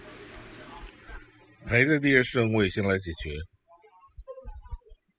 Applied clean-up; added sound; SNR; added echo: classical method spectral subtraction.